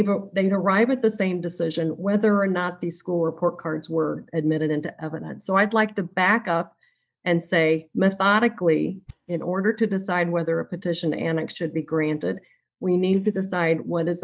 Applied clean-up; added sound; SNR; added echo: neural mask model DeepFilterNet 3.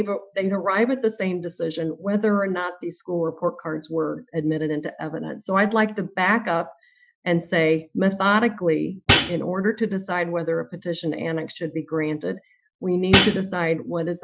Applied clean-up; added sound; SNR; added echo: classical method Wiener filter.